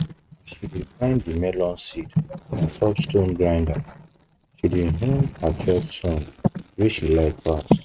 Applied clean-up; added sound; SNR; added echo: neural mask model RNNoise.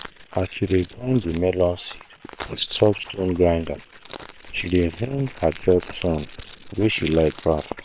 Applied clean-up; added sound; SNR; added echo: neural separator model SepFormer WHAM!.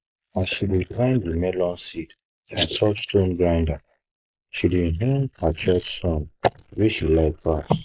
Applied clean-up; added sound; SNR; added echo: neural mask model Resemble Enhance denoiser.